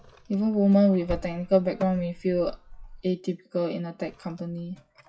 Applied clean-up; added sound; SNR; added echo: classical method WPE with log-MMSE.